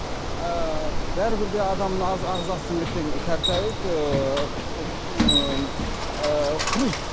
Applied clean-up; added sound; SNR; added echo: none; Bicycle + Run; -1 dB; none.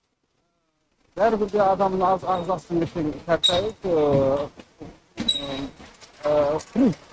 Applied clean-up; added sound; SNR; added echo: neural mask model RNNoise.